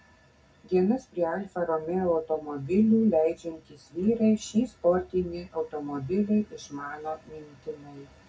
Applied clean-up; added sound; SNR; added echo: none; none; none; reverberation time 0.4 s.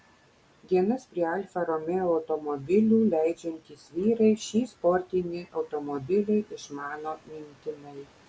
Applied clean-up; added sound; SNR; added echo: none; none; none; none.